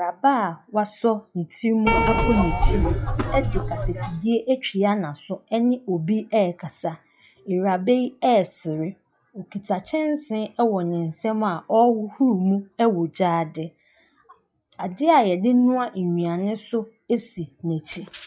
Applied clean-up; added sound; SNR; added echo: classical method log-MMSE.